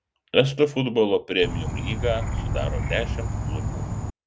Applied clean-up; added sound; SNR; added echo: none; Insect; 1 dB; none.